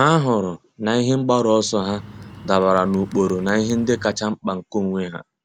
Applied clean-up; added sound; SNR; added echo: none; Bird; 18 dB; none.